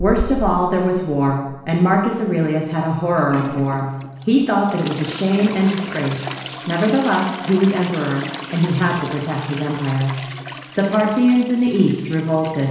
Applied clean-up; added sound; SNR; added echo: none; Trickle, dribble / Toilet flush; 12 dB; reverberation time 1.1 s.